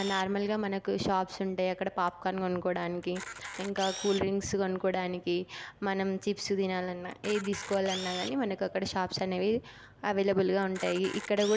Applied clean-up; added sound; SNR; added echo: none; Camera; 15 dB; none.